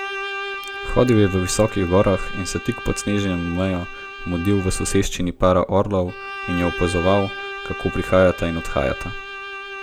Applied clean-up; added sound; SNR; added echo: none; Bowed string instrument; 11 dB; none.